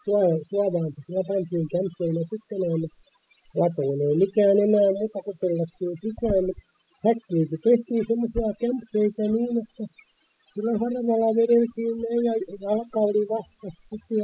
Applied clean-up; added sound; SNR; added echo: classical method spectral subtraction.